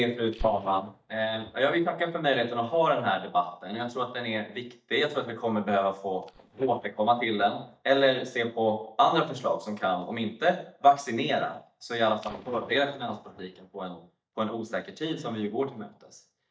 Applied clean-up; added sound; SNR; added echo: neural mask model DeepFilterNet 3.